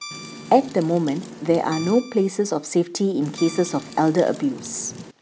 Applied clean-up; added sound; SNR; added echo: none; Guitar + Wind; 16 dB; none.